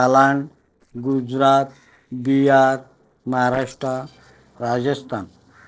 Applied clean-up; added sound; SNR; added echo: neural separator model SepFormer DNS4.